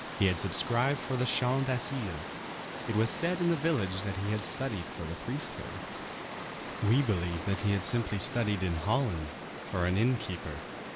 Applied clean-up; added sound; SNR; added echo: none; Water; 8 dB; none.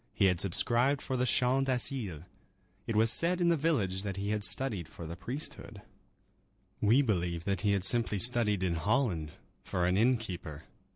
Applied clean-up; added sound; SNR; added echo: none; none; none; none.